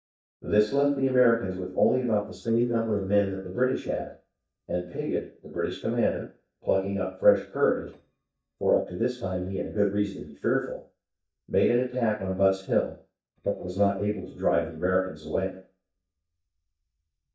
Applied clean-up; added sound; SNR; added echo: neural mask model DeepFilterNet 3.